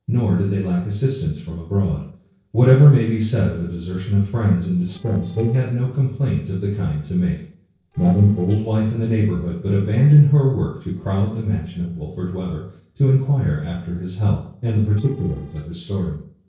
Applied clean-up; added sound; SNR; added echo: neural separator model SepFormer DNS4.